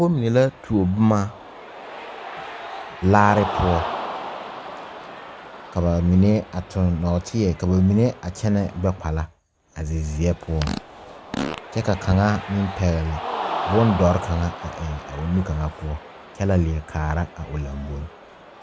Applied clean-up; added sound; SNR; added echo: none; Cheering + Fart; 11 dB; none.